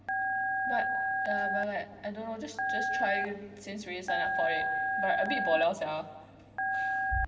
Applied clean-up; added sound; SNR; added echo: none; Telephone; -2 dB; reverberation time 2.5 s.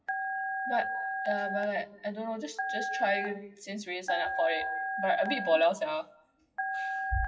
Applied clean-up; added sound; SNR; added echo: classical method WPE with log-MMSE.